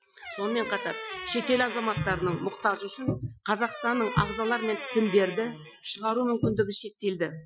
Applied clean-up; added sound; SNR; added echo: classical method Wiener filter.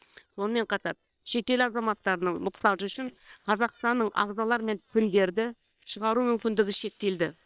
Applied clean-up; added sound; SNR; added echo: neural separator model SepFormer WHAM!.